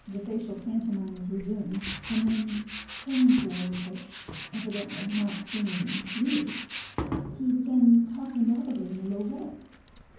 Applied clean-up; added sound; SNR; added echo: none; Tools; 12 dB; reverberation time 0.9 s.